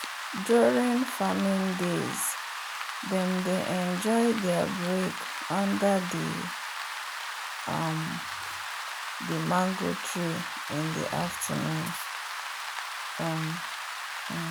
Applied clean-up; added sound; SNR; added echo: none; Rain; 6 dB; none.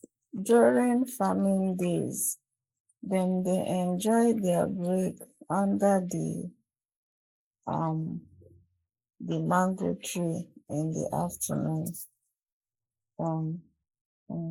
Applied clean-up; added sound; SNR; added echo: neural mask model Resemble Enhance denoiser.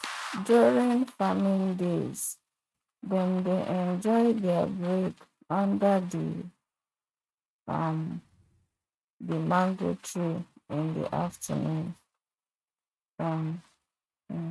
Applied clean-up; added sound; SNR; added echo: neural mask model RNNoise.